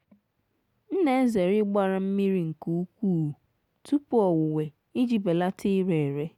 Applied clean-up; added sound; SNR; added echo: none; none; none; none.